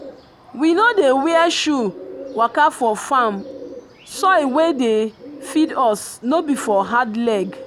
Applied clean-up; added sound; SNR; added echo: none; Bird; 18 dB; none.